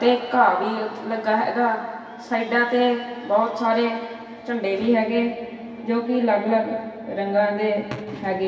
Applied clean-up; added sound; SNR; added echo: none; none; none; reverberation time 2.3 s.